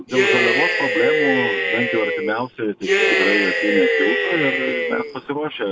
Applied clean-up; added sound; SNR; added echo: none; Cheering; -4 dB; none.